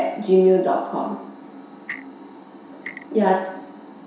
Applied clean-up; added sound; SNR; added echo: none; Clock; 18 dB; reverberation time 0.7 s.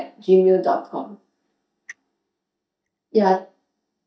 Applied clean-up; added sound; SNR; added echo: neural mask model DeepFilterNet 3.